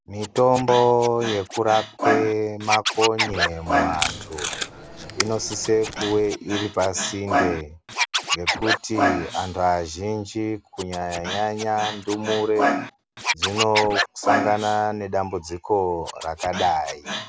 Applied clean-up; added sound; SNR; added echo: none; Scratching (performance technique) + Packing tape, duct tape; 3 dB; none.